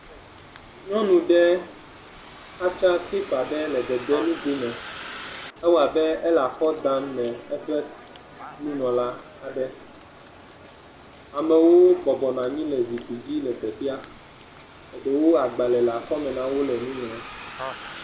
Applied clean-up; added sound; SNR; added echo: none; Bus; 18 dB; none.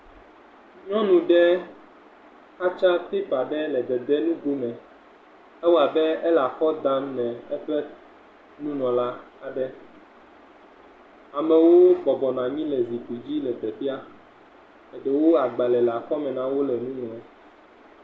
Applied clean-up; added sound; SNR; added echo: none; none; none; none.